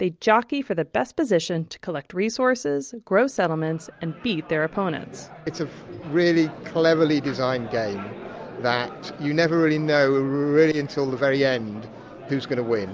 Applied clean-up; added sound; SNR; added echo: none; none; none; none.